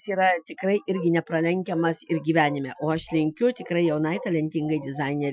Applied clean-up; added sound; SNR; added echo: classical method Wiener filter.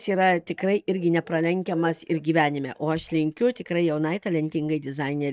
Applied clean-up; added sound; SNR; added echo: neural mask model DeepFilterNet 3.